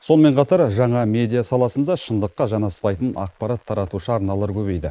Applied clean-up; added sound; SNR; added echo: neural mask model Resemble Enhance denoiser.